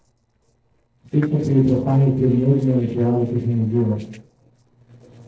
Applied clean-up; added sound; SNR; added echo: neural separator model SepFormer DNS4.